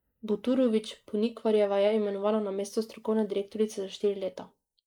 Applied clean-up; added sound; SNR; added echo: neural mask model Resemble Enhance denoiser.